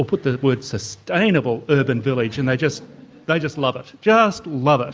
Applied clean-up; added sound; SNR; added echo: none; none; none; none.